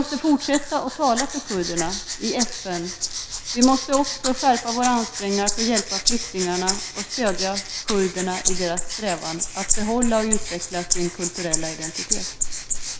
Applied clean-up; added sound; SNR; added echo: neural mask model Resemble Enhance denoiser.